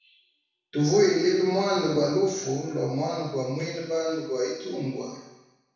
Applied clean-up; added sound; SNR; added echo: none; none; none; reverberation time 1.0 s.